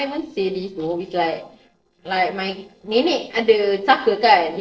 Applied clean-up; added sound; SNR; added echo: neural separator model SepFormer DNS4.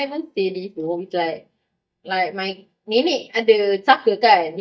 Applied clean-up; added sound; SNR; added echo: neural mask model DeepFilterNet 3.